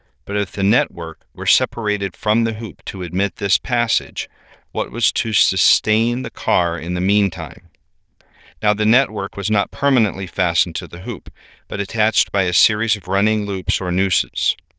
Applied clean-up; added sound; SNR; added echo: neural diffusion model UNIVERSE++.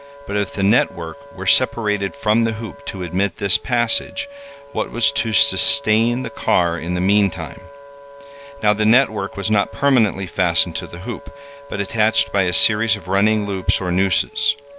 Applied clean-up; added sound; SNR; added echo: none; Wind instrument, woodwind instrument; 19 dB; none.